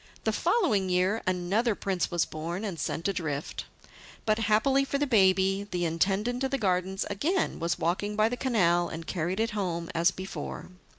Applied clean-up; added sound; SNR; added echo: none; none; none; none.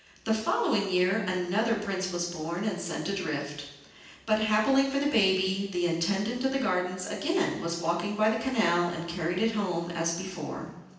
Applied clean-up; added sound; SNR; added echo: none; none; none; reverberation time 0.9 s.